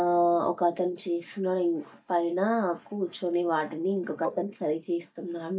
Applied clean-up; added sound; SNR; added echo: neural mask model DeepFilterNet 3.